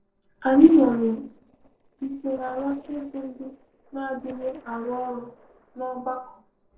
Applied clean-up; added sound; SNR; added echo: neural separator model SepFormer DNS4.